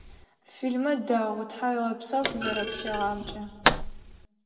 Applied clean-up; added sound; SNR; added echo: none; Thump, thud; 3 dB; reverberation time 1.3 s.